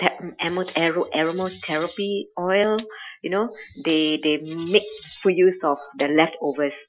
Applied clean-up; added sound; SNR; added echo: classical method Wiener filter.